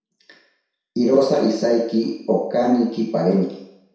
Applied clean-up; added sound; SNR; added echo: none; none; none; reverberation time 0.7 s.